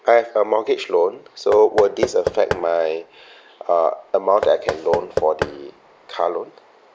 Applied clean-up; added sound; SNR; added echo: none; Knock / Wood; 8 dB; none.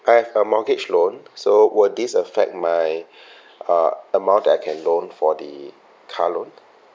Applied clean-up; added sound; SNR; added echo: none; none; none; none.